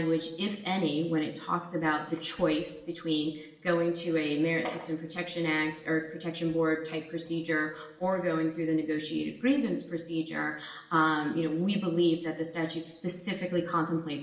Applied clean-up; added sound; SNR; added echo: none; none; none; reverberation time 0.8 s.